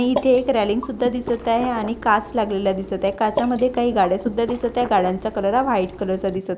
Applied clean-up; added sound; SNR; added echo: none; Water / Liquid; 12 dB; none.